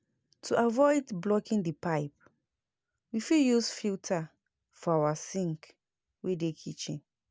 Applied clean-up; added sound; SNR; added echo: none; none; none; none.